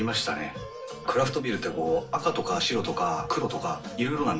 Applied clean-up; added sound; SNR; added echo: none; none; none; reverberation time 0.2 s.